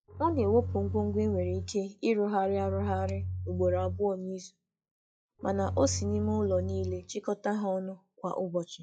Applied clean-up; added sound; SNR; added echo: classical method log-MMSE.